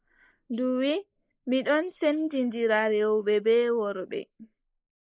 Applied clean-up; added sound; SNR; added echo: neural mask model Resemble Enhance denoiser.